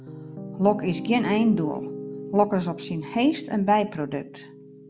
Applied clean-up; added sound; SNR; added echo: none; Piano; 11 dB; none.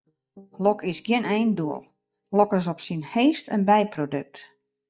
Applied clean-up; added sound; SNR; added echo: neural mask model DeepFilterNet 3.